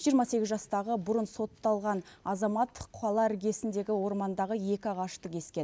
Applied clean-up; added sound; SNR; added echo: none; none; none; none.